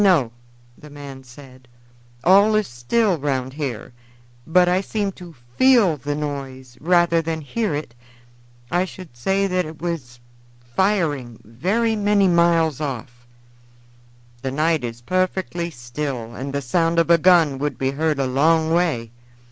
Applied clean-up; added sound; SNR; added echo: none; none; none; none.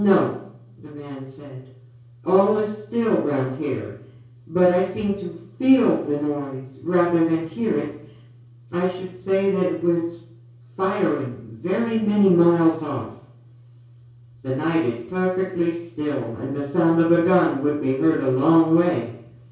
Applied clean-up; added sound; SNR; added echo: none; none; none; reverberation time 0.6 s.